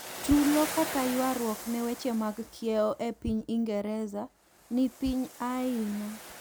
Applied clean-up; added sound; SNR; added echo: none; Waves, surf; 12 dB; none.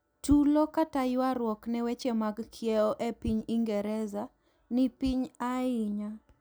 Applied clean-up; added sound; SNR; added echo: none; none; none; none.